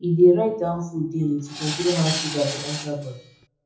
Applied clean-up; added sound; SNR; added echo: none; Tools; 9 dB; reverberation time 0.6 s.